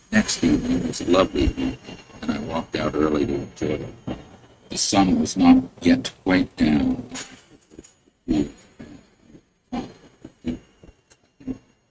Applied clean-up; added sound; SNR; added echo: neural mask model RNNoise.